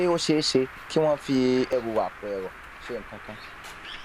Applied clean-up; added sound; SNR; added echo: none; Bird; 15 dB; none.